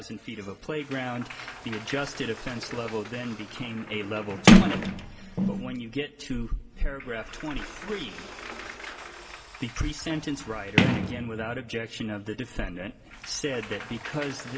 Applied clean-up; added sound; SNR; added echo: none; Sliding door; -3 dB; reverberation time 3.0 s.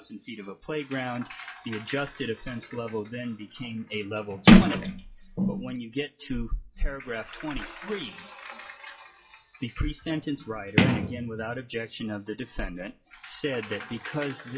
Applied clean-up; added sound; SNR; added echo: classical method WPE with log-MMSE.